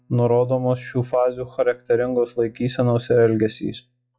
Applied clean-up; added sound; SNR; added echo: classical method log-MMSE.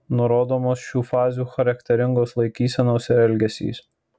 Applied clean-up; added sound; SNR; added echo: none; none; none; none.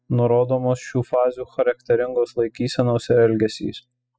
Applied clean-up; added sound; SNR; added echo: classical method spectral subtraction.